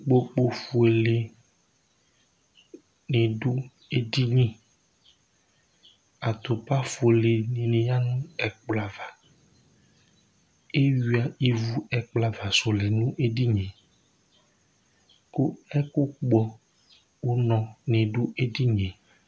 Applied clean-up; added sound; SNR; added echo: none; none; none; none.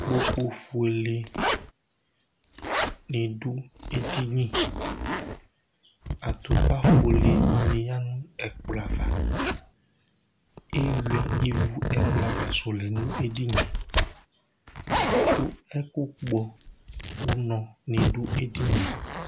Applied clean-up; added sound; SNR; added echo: none; Zipper (clothing); -3 dB; none.